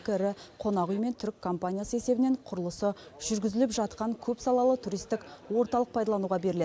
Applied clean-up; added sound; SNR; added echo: none; none; none; none.